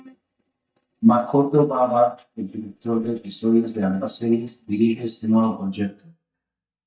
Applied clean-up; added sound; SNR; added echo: neural mask model DeepFilterNet 3.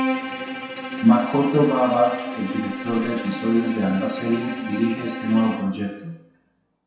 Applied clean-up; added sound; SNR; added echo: none; Bowed string instrument; 8 dB; reverberation time 0.7 s.